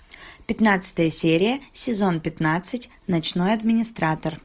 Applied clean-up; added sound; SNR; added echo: none; none; none; none.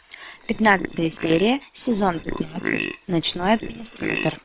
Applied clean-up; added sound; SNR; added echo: neural separator model SepFormer WHAM!.